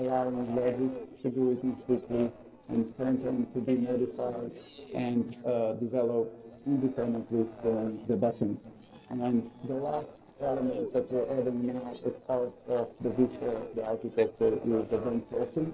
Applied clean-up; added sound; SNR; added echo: neural separator model SepFormer DNS4.